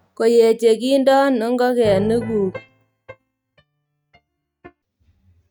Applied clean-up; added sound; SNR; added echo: neural mask model RNNoise.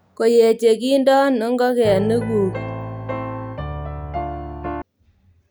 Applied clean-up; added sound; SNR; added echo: none; Piano; 7 dB; none.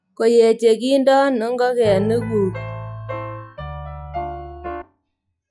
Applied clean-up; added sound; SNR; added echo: classical method log-MMSE.